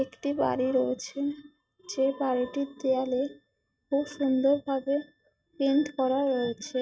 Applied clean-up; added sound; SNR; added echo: neural mask model RNNoise.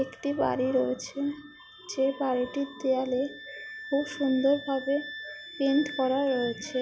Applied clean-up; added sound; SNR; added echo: none; Wind instrument, woodwind instrument; 15 dB; none.